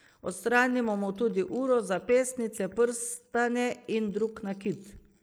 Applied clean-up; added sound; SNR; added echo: neural mask model Resemble Enhance denoiser.